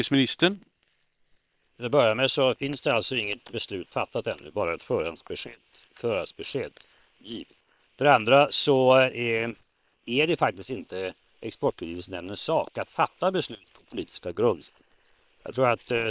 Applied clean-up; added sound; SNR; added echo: neural separator model SepFormer WHAM!.